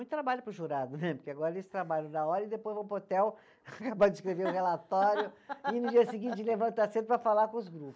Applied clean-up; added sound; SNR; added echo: none; none; none; none.